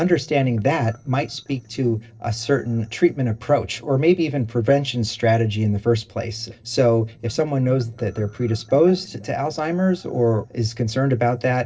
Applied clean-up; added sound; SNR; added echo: neural separator model SepFormer DNS4.